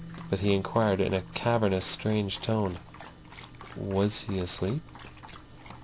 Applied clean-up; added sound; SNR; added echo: none; Dog + Bass guitar; 17 dB; none.